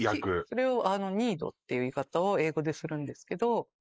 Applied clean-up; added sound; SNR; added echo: neural mask model Resemble Enhance denoiser.